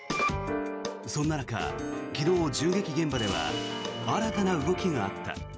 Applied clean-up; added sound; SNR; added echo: none; Piano; 9 dB; none.